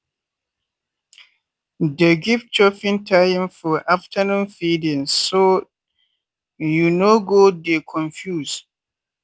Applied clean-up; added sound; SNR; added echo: none; none; none; none.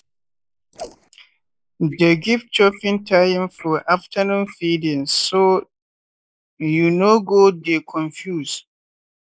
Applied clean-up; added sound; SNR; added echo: neural mask model Resemble Enhance denoiser.